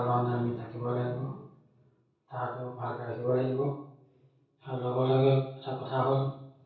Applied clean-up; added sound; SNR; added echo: none; none; none; reverberation time 0.6 s.